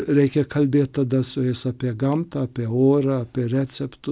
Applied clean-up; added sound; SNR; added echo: none; none; none; none.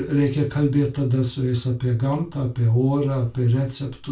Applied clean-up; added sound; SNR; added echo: none; none; none; reverberation time 0.3 s.